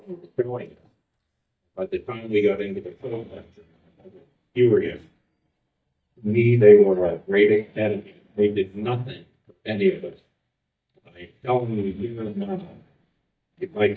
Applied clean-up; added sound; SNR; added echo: neural mask model DeepFilterNet 3.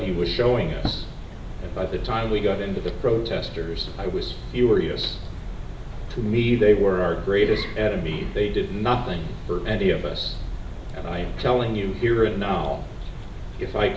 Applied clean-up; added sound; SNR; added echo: none; none; none; none.